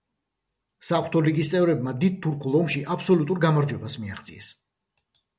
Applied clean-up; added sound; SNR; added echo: none; none; none; none.